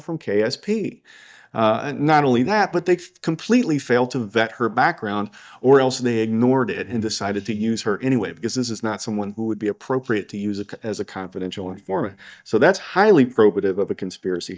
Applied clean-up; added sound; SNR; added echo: neural mask model DeepFilterNet 3.